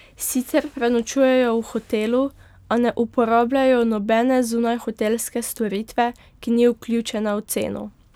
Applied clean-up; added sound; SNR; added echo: none; none; none; none.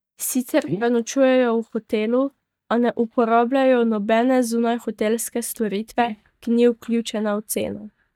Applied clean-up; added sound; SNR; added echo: neural mask model DeepFilterNet 3.